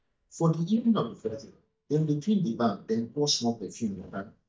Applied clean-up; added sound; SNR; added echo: neural mask model DeepFilterNet 3.